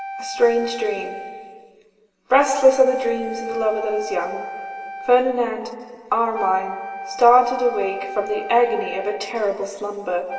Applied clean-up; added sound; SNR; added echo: none; Wind instrument, woodwind instrument; 12 dB; reverberation time 2.3 s.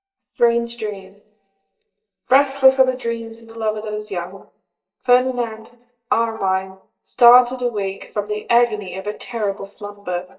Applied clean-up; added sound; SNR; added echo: neural mask model DeepFilterNet 3.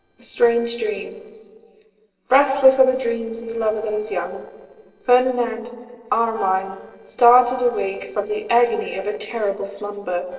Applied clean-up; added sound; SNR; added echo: neural separator model SepFormer DNS4.